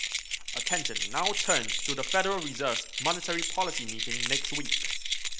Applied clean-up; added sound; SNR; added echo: none; Keys jangling; -2 dB; none.